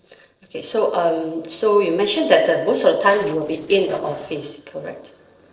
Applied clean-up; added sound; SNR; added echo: neural separator model SepFormer DNS4.